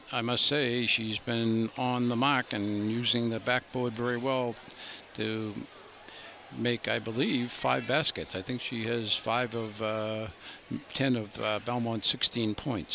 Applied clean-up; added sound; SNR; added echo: none; none; none; none.